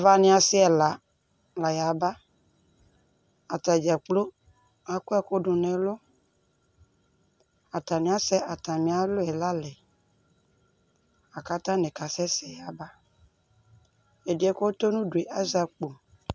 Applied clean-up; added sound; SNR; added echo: none; none; none; none.